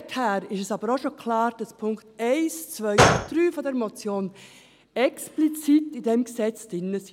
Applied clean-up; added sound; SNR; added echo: none; Gunshot, gunfire; -1 dB; none.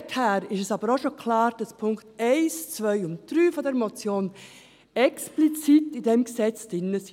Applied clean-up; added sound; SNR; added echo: none; none; none; none.